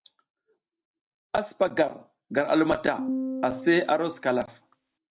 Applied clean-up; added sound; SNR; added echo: none; Piano; 7 dB; none.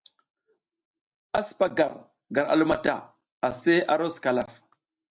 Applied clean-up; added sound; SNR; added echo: none; none; none; none.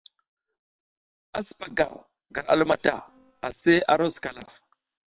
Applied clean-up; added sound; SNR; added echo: neural separator model SepFormer WHAM!.